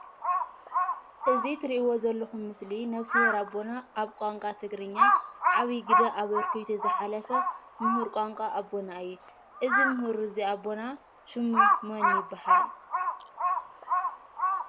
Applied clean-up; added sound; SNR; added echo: none; Crow; -4 dB; none.